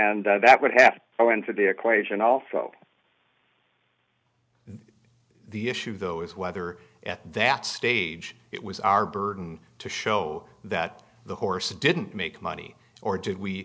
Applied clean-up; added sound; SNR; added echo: none; none; none; none.